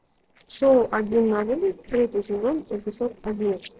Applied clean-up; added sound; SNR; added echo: neural separator model SepFormer DNS4.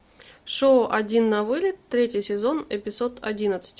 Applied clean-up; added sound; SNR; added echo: none; none; none; none.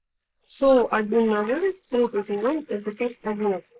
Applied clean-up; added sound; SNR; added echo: neural mask model Resemble Enhance denoiser.